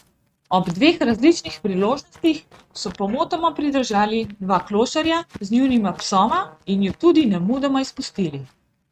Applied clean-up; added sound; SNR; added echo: neural mask model RNNoise.